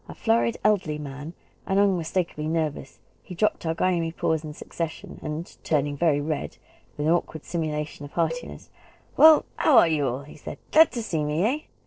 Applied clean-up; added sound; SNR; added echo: neural separator model SepFormer DNS4.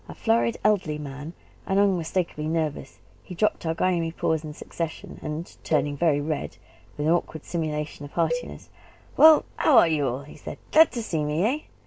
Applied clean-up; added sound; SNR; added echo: none; Cowbell; 12 dB; none.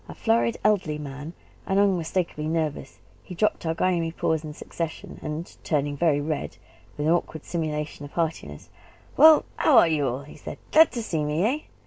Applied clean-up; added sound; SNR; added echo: none; none; none; none.